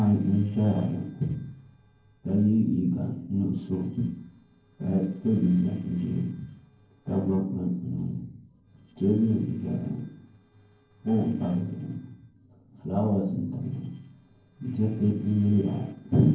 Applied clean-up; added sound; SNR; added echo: neural separator model SepFormer DNS4.